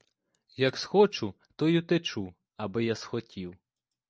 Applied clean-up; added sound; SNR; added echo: none; none; none; none.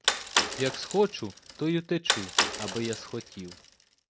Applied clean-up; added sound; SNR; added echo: none; Bicycle; 0 dB; none.